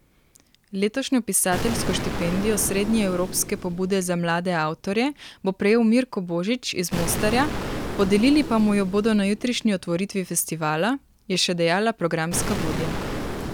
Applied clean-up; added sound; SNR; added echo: none; Explosion; 9 dB; none.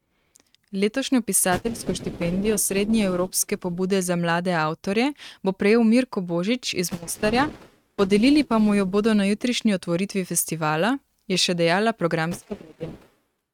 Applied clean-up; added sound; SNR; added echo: neural mask model RNNoise.